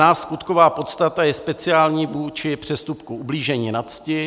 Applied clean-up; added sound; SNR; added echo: none; none; none; none.